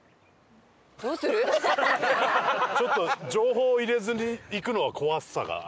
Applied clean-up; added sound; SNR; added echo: none; none; none; none.